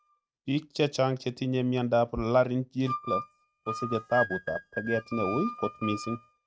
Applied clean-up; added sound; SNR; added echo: neural mask model RNNoise.